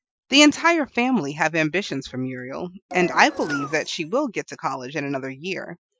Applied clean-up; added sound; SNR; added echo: classical method Wiener filter.